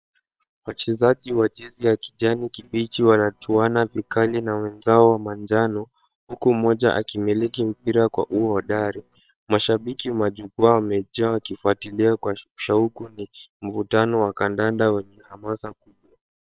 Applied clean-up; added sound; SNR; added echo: neural separator model SepFormer WHAM!.